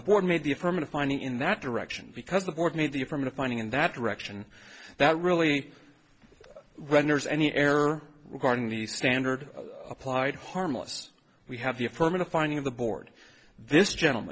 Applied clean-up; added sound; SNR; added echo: none; none; none; none.